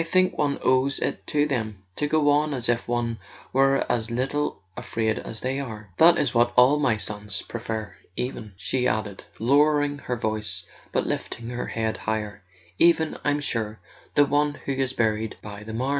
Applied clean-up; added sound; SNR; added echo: none; none; none; none.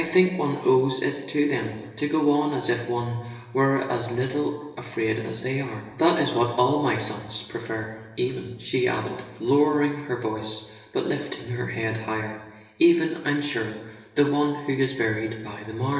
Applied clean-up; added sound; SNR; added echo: none; none; none; reverberation time 1.0 s.